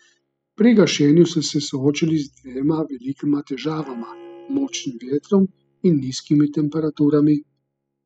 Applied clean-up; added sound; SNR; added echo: classical method spectral subtraction.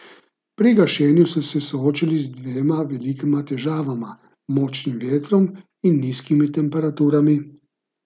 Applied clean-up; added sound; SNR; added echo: none; none; none; none.